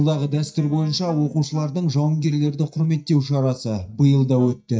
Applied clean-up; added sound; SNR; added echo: neural mask model DeepFilterNet 3.